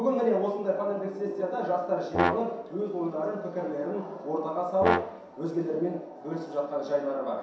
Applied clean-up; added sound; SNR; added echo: none; Brass instrument; 3 dB; reverberation time 0.7 s.